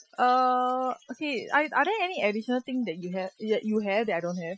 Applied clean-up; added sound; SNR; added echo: classical method Wiener filter.